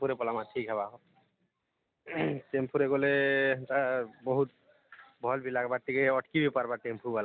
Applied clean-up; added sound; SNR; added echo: none; none; none; none.